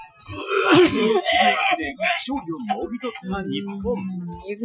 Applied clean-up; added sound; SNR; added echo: classical method Wiener filter.